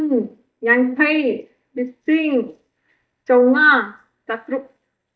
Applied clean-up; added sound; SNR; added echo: neural mask model DeepFilterNet 3.